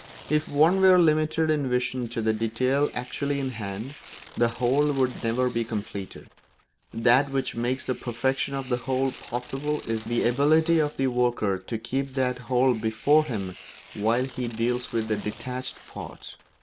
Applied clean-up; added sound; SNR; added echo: none; Bowed string instrument + Tearing; 20 dB; none.